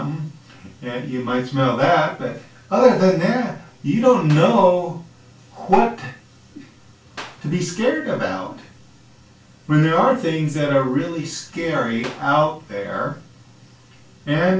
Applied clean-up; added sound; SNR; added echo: none; Clapping; 17 dB; reverberation time 0.3 s.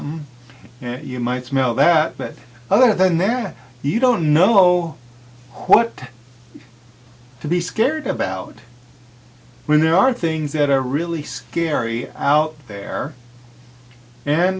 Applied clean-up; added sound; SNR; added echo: none; none; none; none.